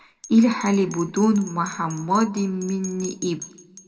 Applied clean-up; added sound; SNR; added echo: none; Bell; 18 dB; reverberation time 1.1 s.